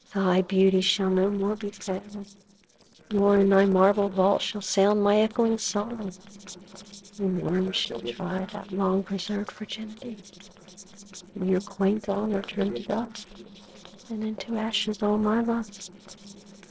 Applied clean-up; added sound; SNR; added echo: neural separator model SepFormer DNS4.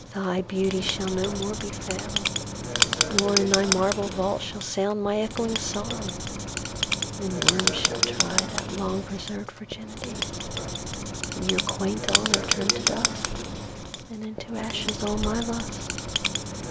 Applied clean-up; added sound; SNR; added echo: none; Writing; -1 dB; none.